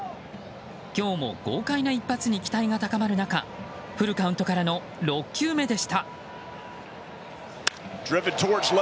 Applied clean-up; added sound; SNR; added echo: none; none; none; none.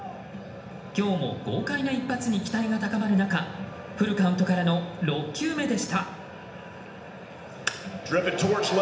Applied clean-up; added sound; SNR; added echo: none; none; none; reverberation time 0.8 s.